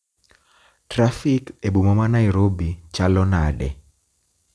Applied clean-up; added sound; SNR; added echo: none; none; none; none.